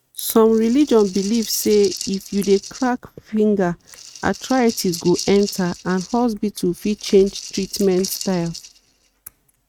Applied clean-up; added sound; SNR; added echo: neural mask model RNNoise.